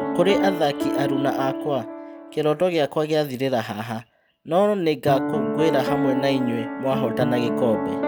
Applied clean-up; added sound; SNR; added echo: none; Piano; 4 dB; none.